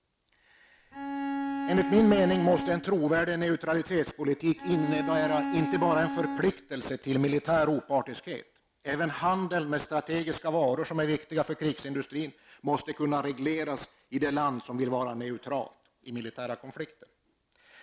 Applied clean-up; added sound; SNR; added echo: none; Bowed string instrument; 4 dB; none.